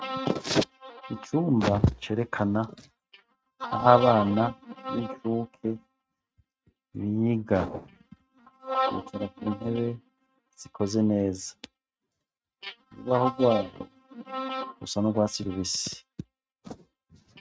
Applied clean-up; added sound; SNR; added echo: neural mask model RNNoise.